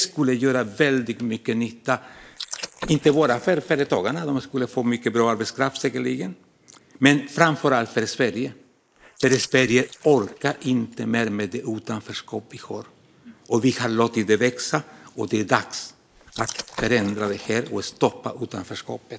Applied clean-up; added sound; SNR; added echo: neural mask model Resemble Enhance denoiser.